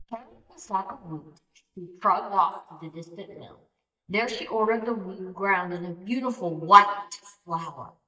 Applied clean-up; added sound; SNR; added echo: neural mask model DeepFilterNet 3.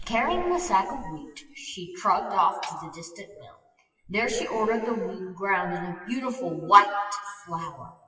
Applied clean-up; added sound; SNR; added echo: classical method WPE with log-MMSE.